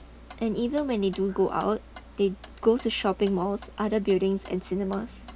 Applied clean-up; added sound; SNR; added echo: none; Clock; 18 dB; none.